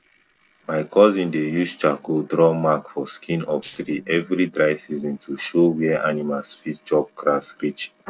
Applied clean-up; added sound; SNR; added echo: neural separator model SepFormer DNS4.